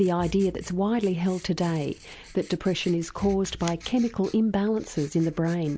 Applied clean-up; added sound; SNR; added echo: none; Bowed string instrument + Writing; 20 dB; none.